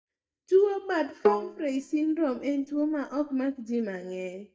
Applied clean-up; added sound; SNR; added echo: neural mask model DeepFilterNet 3.